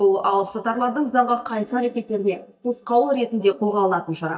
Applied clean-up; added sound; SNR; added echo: neural mask model DeepFilterNet 3.